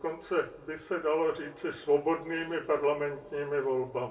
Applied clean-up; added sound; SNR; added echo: none; none; none; reverberation time 0.3 s.